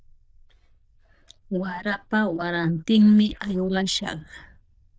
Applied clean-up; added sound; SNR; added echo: neural diffusion model UNIVERSE++.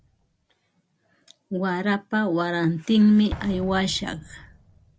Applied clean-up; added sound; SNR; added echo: none; Explosion; 18 dB; none.